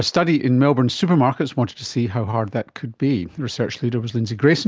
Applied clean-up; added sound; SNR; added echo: none; none; none; none.